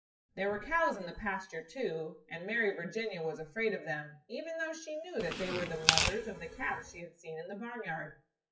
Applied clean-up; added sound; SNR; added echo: classical method WPE with log-MMSE.